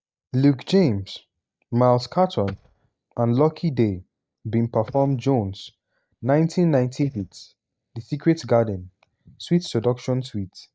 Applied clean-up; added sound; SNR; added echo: neural mask model DeepFilterNet 3.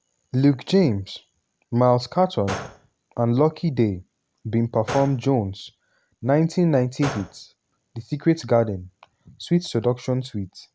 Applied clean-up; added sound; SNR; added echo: none; Gunshot, gunfire; 15 dB; none.